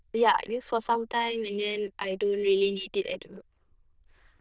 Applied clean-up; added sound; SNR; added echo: neural diffusion model UNIVERSE++.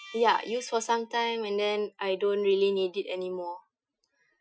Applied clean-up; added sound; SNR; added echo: classical method Wiener filter.